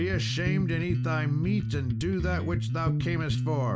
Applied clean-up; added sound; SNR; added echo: none; Bass guitar; -1 dB; none.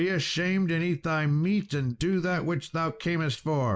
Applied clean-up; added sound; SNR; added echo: neural mask model Resemble Enhance denoiser.